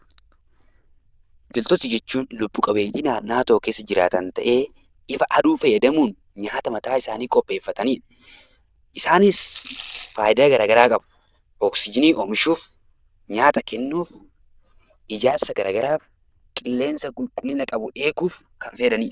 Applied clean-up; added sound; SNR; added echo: neural diffusion model UNIVERSE++.